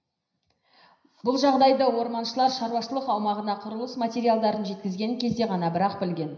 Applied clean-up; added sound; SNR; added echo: none; none; none; reverberation time 0.9 s.